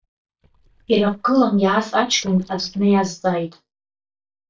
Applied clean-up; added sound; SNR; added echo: neural mask model DeepFilterNet 3.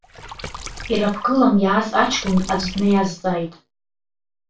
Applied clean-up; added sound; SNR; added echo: none; Water / Splash, splatter; 14 dB; reverberation time 0.2 s.